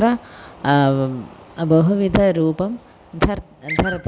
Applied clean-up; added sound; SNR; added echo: none; none; none; none.